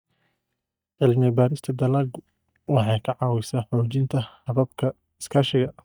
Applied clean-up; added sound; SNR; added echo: neural mask model DeepFilterNet 3.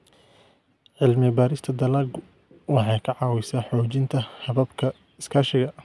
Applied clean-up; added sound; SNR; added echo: none; none; none; none.